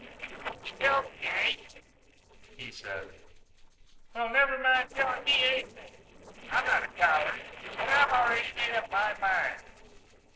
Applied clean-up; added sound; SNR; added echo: neural separator model SepFormer DNS4.